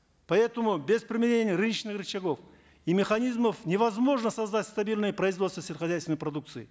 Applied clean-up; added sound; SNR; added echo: none; none; none; none.